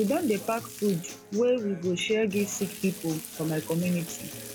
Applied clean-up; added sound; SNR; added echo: none; Acoustic guitar + Water tap, faucet; 13 dB; none.